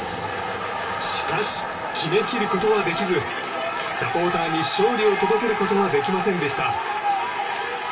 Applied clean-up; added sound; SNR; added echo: none; Water; 20 dB; reverberation time 0.2 s.